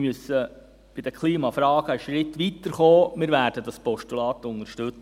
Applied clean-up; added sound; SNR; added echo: none; none; none; none.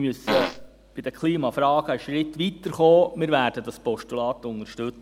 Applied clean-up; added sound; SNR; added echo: none; Fart; 2 dB; none.